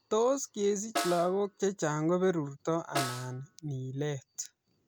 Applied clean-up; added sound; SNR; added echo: none; Snare drum; 9 dB; none.